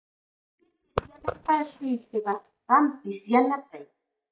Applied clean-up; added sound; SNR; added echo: neural mask model DeepFilterNet 3.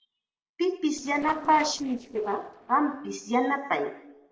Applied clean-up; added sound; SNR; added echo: neural separator model SepFormer DNS4.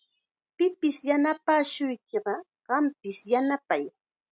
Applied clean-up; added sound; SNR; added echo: none; none; none; none.